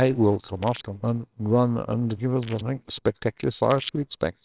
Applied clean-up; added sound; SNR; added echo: neural separator model SepFormer WHAMR!.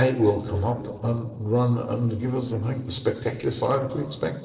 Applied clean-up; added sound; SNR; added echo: neural separator model SepFormer DNS4.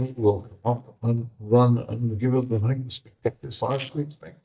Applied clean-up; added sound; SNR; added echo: neural mask model DeepFilterNet 3.